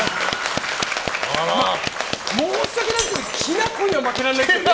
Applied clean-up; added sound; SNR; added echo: none; Shatter; 17 dB; none.